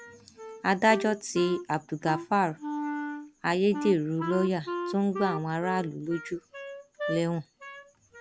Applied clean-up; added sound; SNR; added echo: none; Wind instrument, woodwind instrument; 8 dB; none.